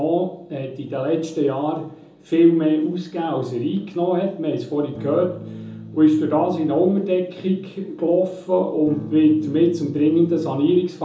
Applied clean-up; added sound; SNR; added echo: none; Electric guitar / Strum; 15 dB; reverberation time 0.9 s.